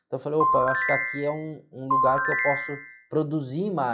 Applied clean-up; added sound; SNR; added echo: classical method log-MMSE.